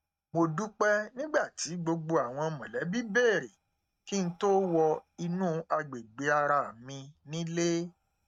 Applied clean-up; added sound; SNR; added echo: neural mask model RNNoise.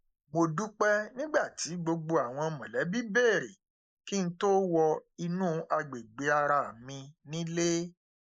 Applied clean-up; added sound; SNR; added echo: neural mask model Resemble Enhance denoiser.